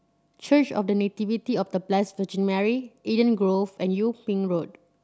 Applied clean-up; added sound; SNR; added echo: none; none; none; none.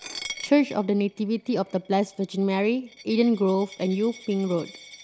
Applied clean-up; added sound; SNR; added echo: none; Coin (dropping); 18 dB; none.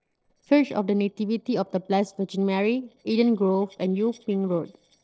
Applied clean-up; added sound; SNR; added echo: neural separator model SepFormer DNS4.